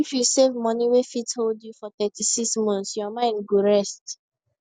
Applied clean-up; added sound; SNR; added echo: none; none; none; none.